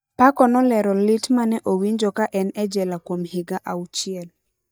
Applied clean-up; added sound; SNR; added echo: neural mask model DeepFilterNet 3.